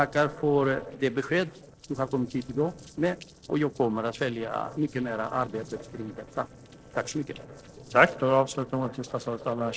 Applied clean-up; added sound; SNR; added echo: neural separator model SepFormer DNS4.